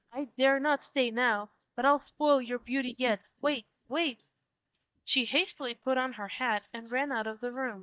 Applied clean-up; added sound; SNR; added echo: neural mask model DeepFilterNet 3.